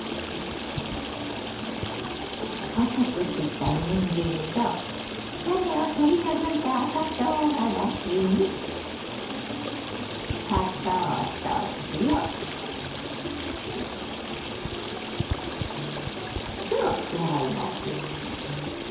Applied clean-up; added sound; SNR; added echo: none; Stream; 5 dB; reverberation time 2.4 s.